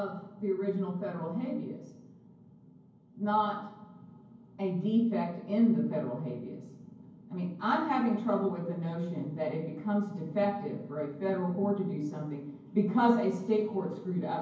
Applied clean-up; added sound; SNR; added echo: none; none; none; reverberation time 0.9 s.